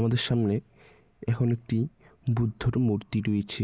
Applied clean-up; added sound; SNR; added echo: none; none; none; none.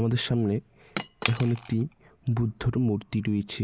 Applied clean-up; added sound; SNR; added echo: none; Cutlery, silverware / Chink, clink; 11 dB; none.